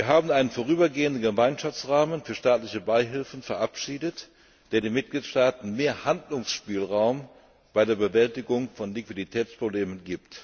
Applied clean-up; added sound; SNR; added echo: none; none; none; none.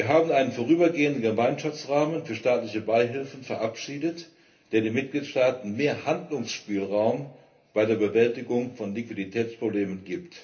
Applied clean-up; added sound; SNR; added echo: none; none; none; reverberation time 0.3 s.